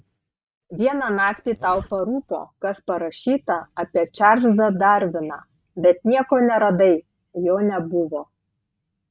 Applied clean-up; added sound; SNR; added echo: neural mask model RNNoise.